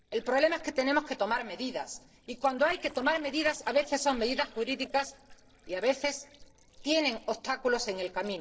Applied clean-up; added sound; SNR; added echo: neural separator model SepFormer DNS4.